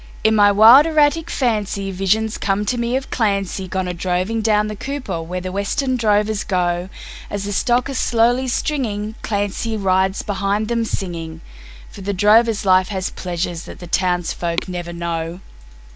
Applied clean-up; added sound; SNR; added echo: none; none; none; none.